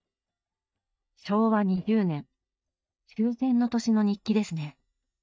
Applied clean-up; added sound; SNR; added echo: neural mask model DeepFilterNet 3.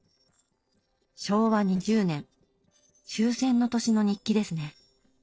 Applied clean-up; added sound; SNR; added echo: neural separator model SepFormer DNS4.